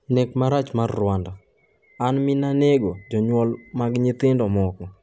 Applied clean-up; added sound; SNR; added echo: none; none; none; none.